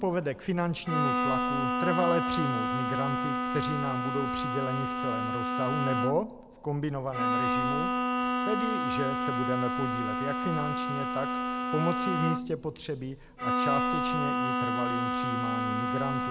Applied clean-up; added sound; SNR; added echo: none; Bowed string instrument; -3 dB; none.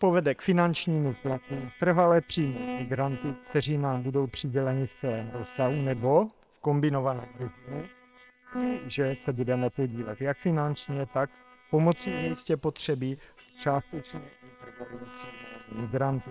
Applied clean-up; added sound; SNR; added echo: neural separator model SepFormer WHAM!.